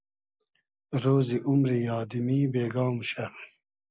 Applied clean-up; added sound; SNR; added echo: none; none; none; none.